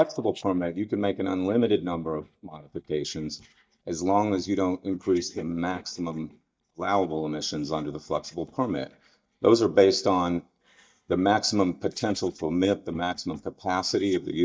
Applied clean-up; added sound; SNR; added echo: neural mask model DeepFilterNet 3.